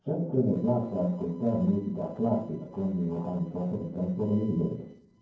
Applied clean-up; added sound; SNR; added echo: neural separator model SepFormer DNS4.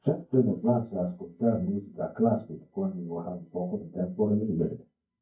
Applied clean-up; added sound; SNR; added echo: neural mask model DeepFilterNet 3.